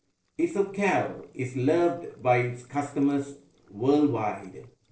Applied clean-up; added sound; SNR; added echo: neural separator model SepFormer DNS4.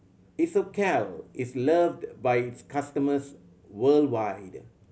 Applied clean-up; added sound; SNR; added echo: none; none; none; none.